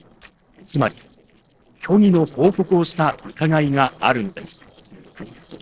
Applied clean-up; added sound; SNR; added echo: neural separator model SepFormer DNS4.